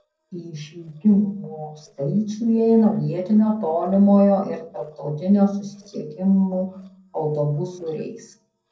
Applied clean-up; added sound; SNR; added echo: neural separator model SepFormer DNS4.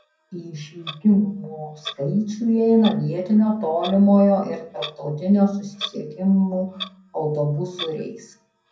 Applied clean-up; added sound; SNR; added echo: none; Clock; 18 dB; reverberation time 0.6 s.